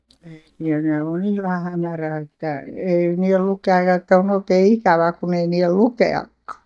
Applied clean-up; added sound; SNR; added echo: neural mask model DeepFilterNet 3.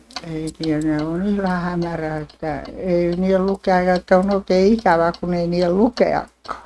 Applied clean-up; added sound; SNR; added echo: neural mask model RNNoise.